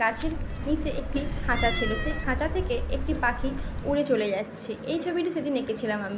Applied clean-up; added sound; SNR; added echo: none; Cat; 1 dB; none.